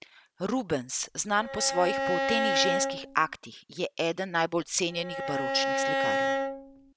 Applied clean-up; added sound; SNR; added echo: none; Bowed string instrument; -1 dB; none.